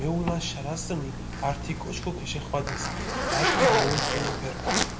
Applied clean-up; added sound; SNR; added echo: none; Zipper (clothing); -4 dB; none.